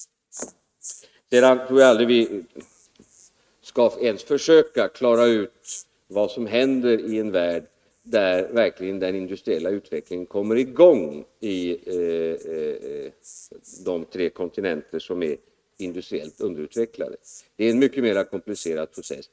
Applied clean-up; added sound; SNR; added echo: neural mask model RNNoise.